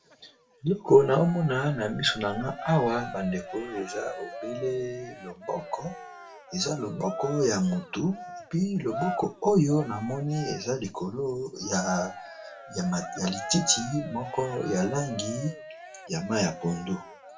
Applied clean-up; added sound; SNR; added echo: none; Cheering; 12 dB; reverberation time 0.2 s.